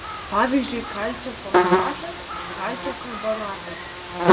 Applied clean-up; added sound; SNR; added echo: none; Buzz; -4 dB; reverberation time 1.2 s.